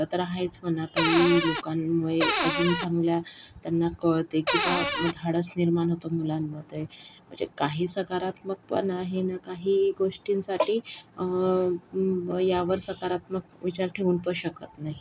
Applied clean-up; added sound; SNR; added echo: none; Cupboard open or close; -2 dB; none.